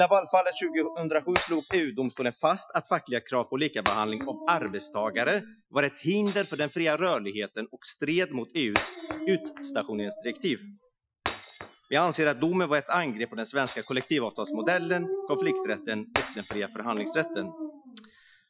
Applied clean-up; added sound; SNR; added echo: classical method Wiener filter.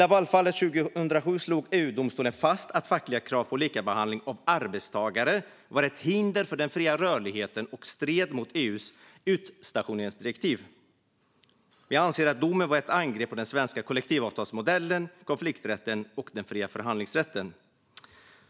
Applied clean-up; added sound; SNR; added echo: none; none; none; none.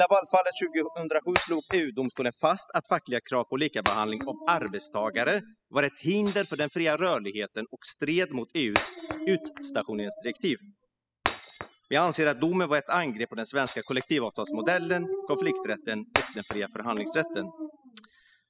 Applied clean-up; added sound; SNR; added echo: classical method spectral subtraction.